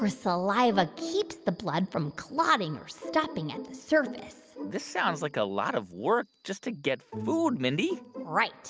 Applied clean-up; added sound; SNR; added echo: none; none; none; none.